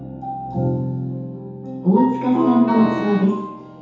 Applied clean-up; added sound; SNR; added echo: none; Wind instrument, woodwind instrument; 16 dB; reverberation time 0.8 s.